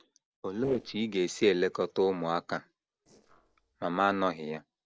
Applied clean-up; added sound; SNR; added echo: neural separator model SepFormer DNS4.